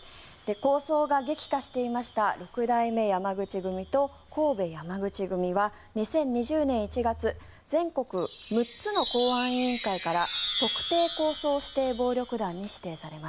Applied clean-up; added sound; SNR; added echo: none; Chime; 11 dB; none.